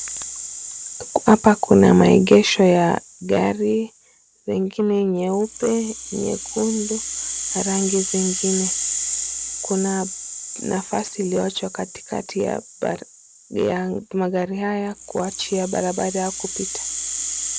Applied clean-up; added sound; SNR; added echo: none; Rattle (instrument); 9 dB; none.